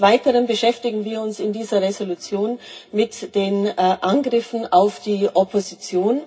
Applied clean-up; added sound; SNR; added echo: none; none; none; reverberation time 0.4 s.